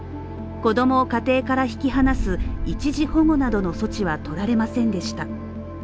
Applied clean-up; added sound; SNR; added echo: none; Boom; 7 dB; none.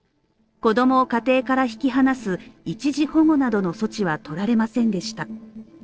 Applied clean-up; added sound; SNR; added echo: neural separator model SepFormer DNS4.